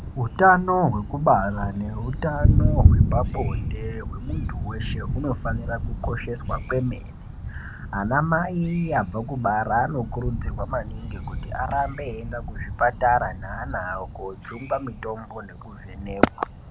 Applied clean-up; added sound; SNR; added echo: none; Thunder; 1 dB; none.